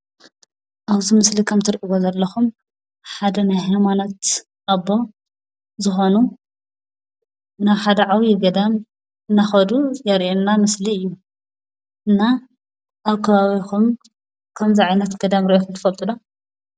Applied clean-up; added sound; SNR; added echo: none; none; none; none.